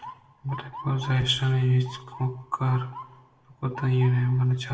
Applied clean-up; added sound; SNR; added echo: none; Motor vehicle (road) / Siren; 19 dB; reverberation time 0.7 s.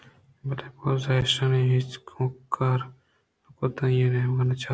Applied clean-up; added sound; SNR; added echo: none; none; none; none.